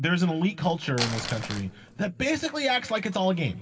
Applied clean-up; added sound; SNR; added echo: none; Crumpling, crinkling; 9 dB; reverberation time 2.8 s.